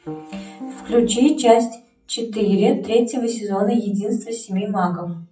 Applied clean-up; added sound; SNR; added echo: classical method WPE with log-MMSE.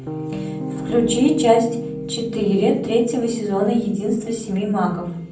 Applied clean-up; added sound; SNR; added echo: none; Piano; 9 dB; reverberation time 0.6 s.